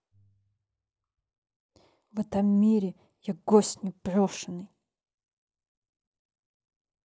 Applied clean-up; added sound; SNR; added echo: none; none; none; none.